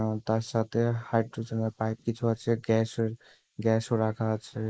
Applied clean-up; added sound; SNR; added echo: neural mask model Resemble Enhance denoiser.